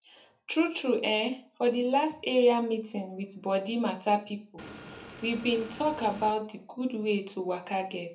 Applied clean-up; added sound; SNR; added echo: none; Motor vehicle (road) / Engine; 14 dB; reverberation time 0.3 s.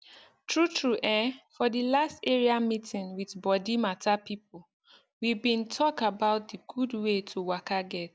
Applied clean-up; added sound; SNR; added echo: none; none; none; none.